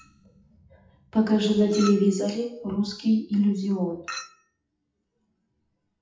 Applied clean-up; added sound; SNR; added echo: classical method WPE with log-MMSE.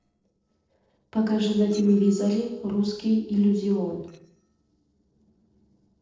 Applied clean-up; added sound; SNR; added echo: neural separator model SepFormer DNS4.